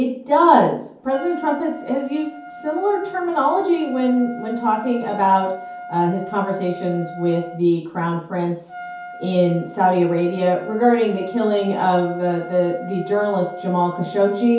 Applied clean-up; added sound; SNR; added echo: none; Trumpet; 16 dB; reverberation time 0.6 s.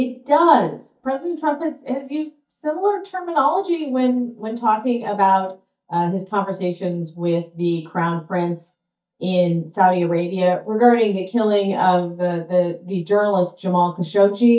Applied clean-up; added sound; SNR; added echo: neural mask model DeepFilterNet 3.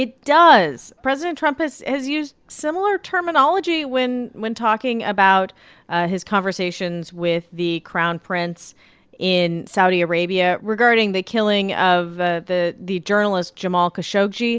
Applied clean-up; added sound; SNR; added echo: none; none; none; none.